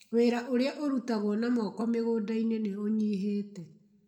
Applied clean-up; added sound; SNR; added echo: none; none; none; reverberation time 0.5 s.